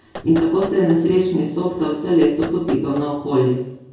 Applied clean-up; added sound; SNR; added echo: none; Knock; 17 dB; reverberation time 0.6 s.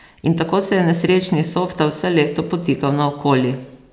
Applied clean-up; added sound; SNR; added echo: none; none; none; none.